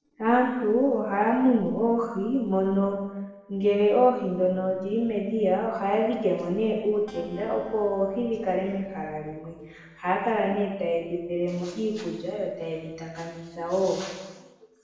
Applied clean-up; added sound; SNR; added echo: neural separator model SepFormer DNS4.